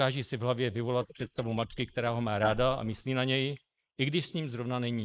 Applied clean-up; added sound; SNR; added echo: neural mask model Resemble Enhance denoiser.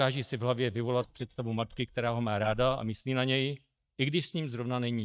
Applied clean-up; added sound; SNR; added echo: neural mask model DeepFilterNet 3.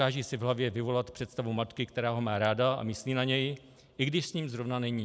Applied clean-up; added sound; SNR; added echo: none; none; none; none.